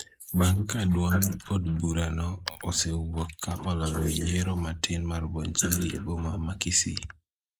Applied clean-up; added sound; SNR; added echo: neural mask model Resemble Enhance denoiser.